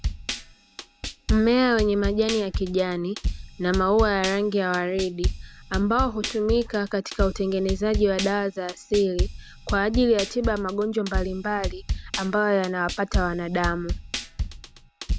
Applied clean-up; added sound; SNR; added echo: none; Drum kit; 5 dB; none.